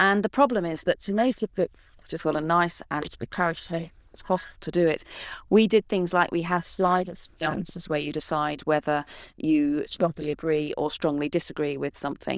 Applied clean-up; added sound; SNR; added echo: neural diffusion model UNIVERSE++.